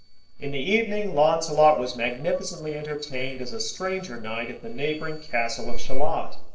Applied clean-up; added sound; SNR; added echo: neural separator model SepFormer DNS4.